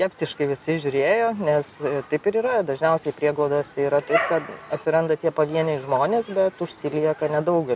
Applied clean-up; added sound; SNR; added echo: none; none; none; none.